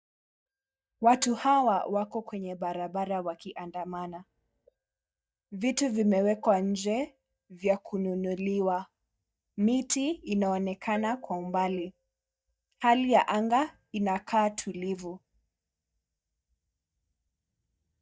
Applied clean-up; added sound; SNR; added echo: neural mask model DeepFilterNet 3.